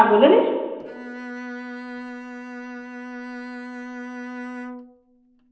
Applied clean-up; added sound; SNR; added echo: none; Bowed string instrument; 11 dB; reverberation time 1.0 s.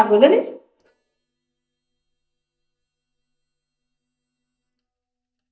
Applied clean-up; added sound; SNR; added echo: neural mask model DeepFilterNet 3.